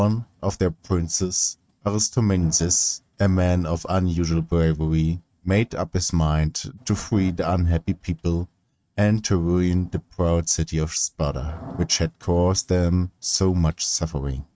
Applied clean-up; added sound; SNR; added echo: neural mask model RNNoise.